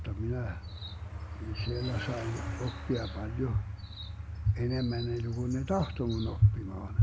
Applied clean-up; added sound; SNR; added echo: none; Truck + Chirp, tweet; 17 dB; none.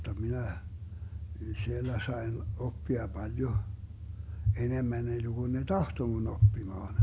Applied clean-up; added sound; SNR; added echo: none; none; none; none.